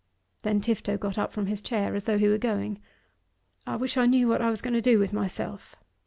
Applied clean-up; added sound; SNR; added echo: none; none; none; none.